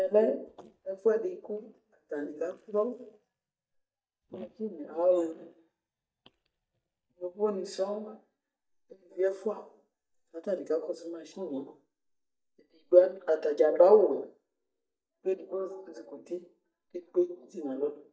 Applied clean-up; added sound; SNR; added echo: neural mask model DeepFilterNet 3.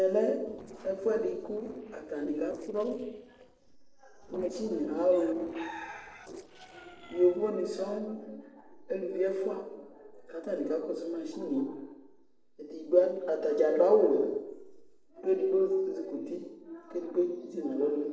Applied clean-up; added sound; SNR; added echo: neural separator model SepFormer DNS4.